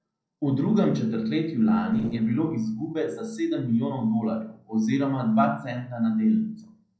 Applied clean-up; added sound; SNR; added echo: neural separator model SepFormer DNS4.